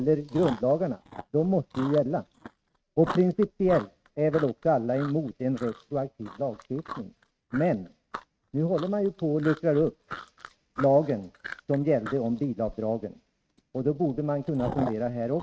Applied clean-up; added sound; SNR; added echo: neural mask model RNNoise.